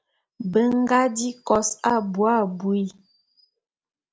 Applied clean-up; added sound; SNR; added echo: none; none; none; none.